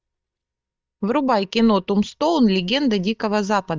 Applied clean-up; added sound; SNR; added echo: neural mask model DeepFilterNet 3.